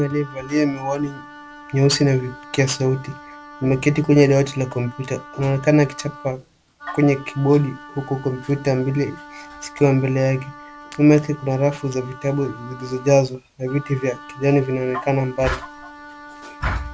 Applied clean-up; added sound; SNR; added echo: none; Wind instrument, woodwind instrument; 19 dB; none.